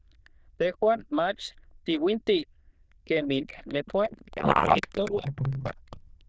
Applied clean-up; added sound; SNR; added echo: neural diffusion model UNIVERSE++.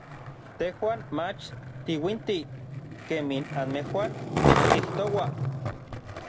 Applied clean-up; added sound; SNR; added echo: none; Skateboard; -3 dB; none.